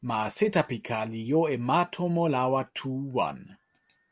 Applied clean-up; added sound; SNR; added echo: none; none; none; none.